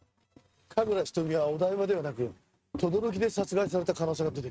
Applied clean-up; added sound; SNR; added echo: neural mask model RNNoise.